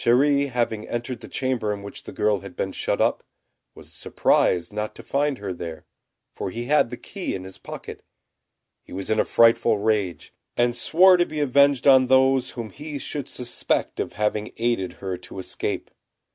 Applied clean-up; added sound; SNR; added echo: none; none; none; none.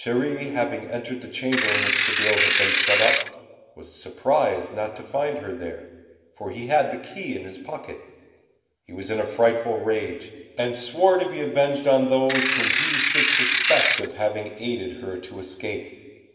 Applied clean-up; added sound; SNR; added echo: none; Ratchet, pawl / Percussion; -4 dB; reverberation time 1.4 s.